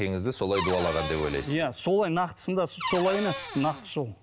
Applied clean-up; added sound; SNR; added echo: none; Cupboard open or close / Door; 8 dB; none.